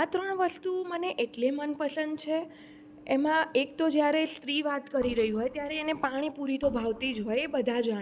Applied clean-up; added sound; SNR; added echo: none; Organ; 18 dB; none.